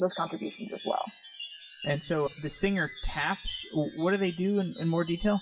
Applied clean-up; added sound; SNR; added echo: classical method WPE with log-MMSE.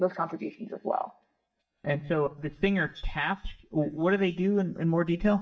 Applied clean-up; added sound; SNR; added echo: neural mask model DeepFilterNet 3.